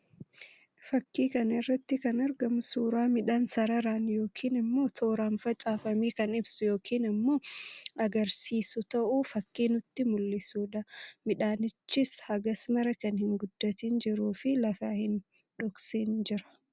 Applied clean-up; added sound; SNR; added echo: none; none; none; none.